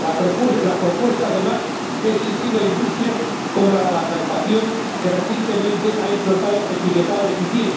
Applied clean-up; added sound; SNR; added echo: none; Water; 4 dB; reverberation time 0.8 s.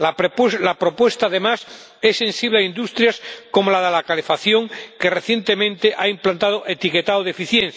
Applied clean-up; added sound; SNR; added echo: none; none; none; none.